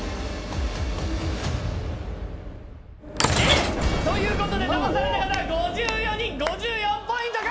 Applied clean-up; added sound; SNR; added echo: none; Sliding door / Train; 3 dB; none.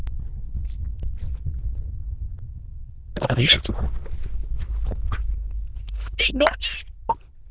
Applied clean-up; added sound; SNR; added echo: neural diffusion model UNIVERSE++.